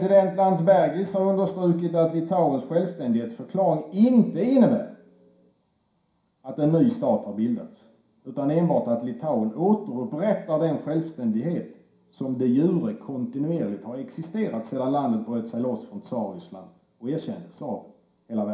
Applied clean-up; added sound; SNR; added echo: none; none; none; reverberation time 0.5 s.